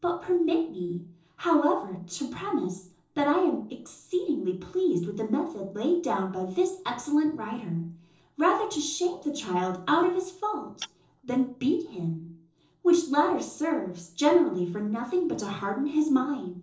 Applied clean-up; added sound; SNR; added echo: neural separator model SepFormer DNS4.